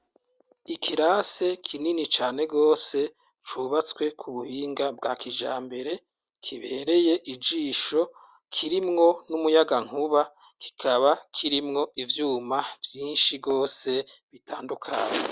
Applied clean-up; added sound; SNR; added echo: none; none; none; none.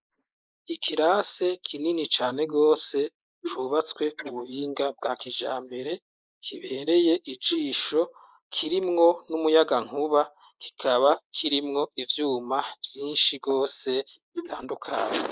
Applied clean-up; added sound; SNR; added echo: neural mask model Resemble Enhance denoiser.